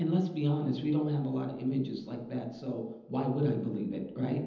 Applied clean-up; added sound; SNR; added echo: none; none; none; reverberation time 0.9 s.